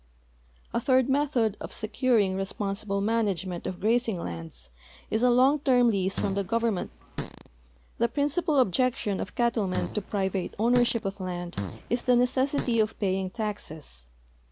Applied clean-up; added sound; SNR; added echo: none; Fart; 10 dB; none.